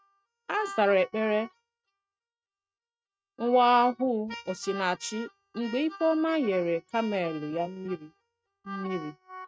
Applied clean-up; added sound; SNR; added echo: neural mask model RNNoise.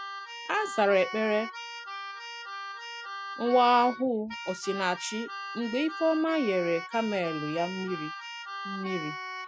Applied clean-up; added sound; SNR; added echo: classical method Wiener filter.